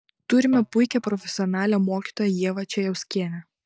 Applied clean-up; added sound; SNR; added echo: neural mask model DeepFilterNet 3.